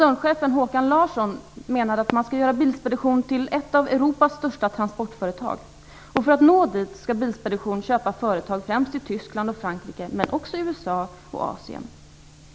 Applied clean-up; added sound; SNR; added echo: none; Fireworks; 18 dB; none.